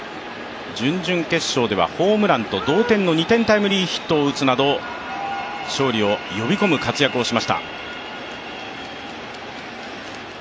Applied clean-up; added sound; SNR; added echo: none; none; none; none.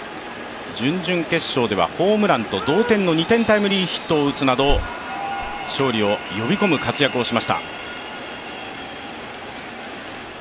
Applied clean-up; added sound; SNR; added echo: none; Alarm; 15 dB; none.